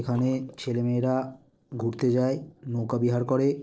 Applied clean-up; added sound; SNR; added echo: neural separator model SepFormer DNS4.